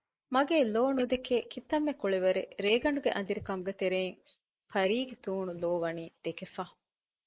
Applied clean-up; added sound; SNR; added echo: neural mask model Resemble Enhance denoiser.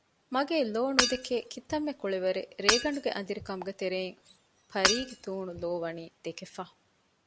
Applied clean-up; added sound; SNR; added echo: none; Shatter / Hammer; 0 dB; none.